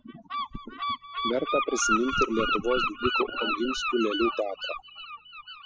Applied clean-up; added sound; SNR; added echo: classical method spectral subtraction.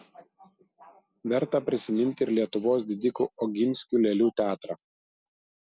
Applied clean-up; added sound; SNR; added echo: none; none; none; none.